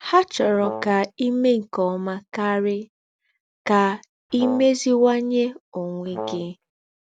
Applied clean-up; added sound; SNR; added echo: none; Brass instrument; 11 dB; none.